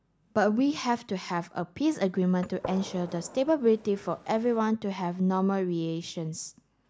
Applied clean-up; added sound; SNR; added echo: none; Gunshot, gunfire; 16 dB; none.